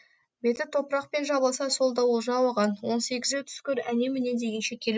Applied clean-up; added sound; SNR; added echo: none; none; none; none.